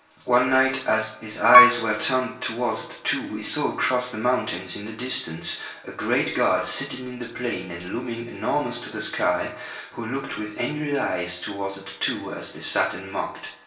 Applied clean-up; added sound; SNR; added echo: none; Piano; -4 dB; reverberation time 0.2 s.